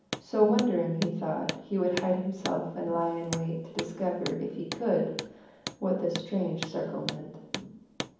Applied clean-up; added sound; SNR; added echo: none; Hammer; 11 dB; reverberation time 1.2 s.